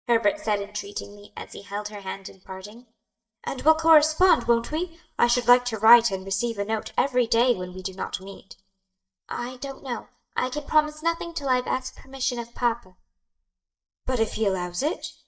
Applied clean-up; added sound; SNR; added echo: neural mask model DeepFilterNet 3.